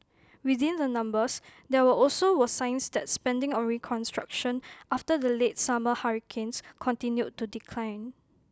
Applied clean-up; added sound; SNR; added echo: none; none; none; none.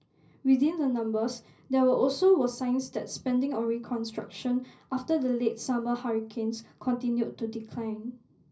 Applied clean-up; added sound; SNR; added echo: none; none; none; reverberation time 0.5 s.